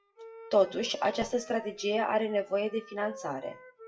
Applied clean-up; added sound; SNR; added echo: classical method WPE with log-MMSE.